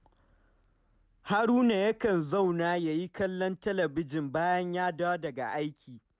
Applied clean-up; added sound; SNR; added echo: none; none; none; none.